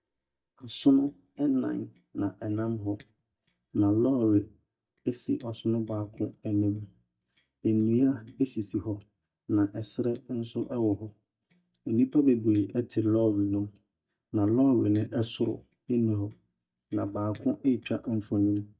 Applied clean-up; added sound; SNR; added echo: neural mask model DeepFilterNet 3.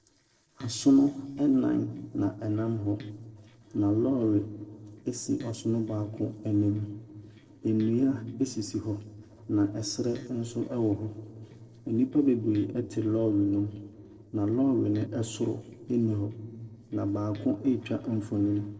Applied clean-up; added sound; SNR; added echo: neural separator model SepFormer DNS4.